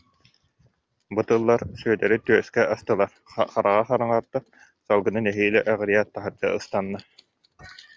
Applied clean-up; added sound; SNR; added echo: none; none; none; none.